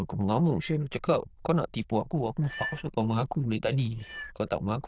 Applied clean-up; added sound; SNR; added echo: neural diffusion model UNIVERSE++.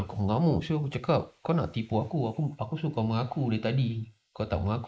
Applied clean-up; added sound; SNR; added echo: neural mask model Resemble Enhance denoiser.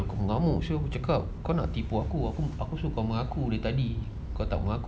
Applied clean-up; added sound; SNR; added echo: none; none; none; none.